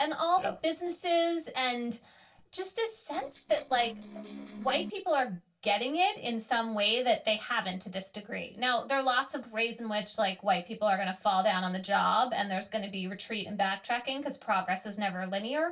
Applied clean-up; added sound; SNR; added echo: neural separator model SepFormer DNS4.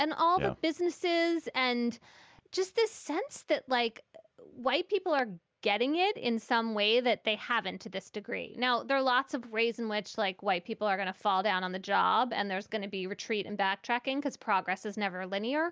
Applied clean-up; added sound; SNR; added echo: none; none; none; none.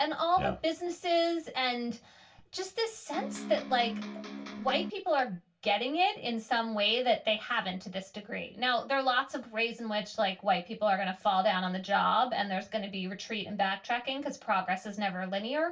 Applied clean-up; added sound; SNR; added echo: none; Electric guitar; 8 dB; reverberation time 0.2 s.